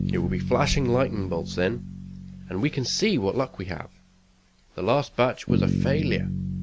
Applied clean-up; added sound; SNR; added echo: none; Bass guitar; 3 dB; none.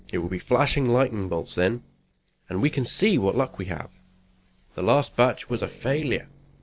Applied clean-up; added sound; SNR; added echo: neural separator model SepFormer DNS4.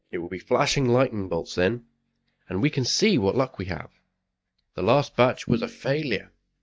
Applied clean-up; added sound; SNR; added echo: neural mask model DeepFilterNet 3.